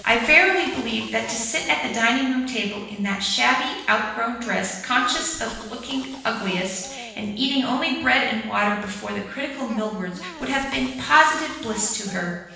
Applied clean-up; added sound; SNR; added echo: none; Cough; 19 dB; reverberation time 0.9 s.